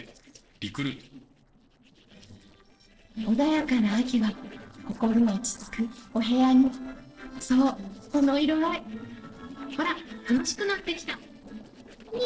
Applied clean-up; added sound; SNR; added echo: neural separator model SepFormer DNS4.